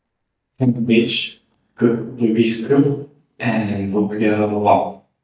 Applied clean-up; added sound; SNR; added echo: neural mask model DeepFilterNet 3.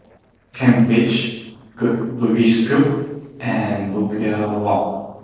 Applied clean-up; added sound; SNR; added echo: neural separator model SepFormer DNS4.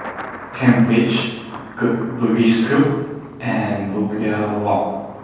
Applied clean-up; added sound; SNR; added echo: none; Thunder; 16 dB; reverberation time 1.3 s.